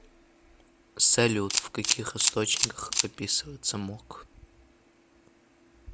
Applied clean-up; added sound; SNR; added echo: none; Camera; 0 dB; none.